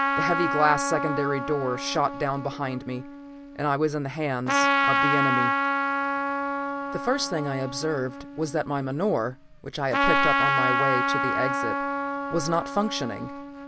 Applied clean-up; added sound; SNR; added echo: none; Trumpet; -1 dB; none.